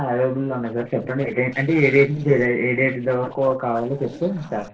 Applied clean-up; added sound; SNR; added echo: neural separator model SepFormer DNS4.